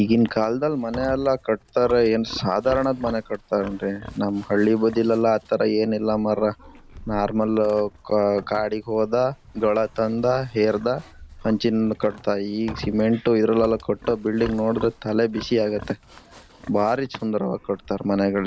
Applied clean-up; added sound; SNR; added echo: none; Livestock, farm animals, working animals; 19 dB; none.